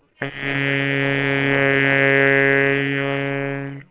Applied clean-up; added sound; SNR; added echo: neural separator model SepFormer WHAMR!.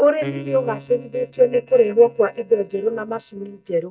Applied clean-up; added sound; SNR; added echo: neural mask model DeepFilterNet 3.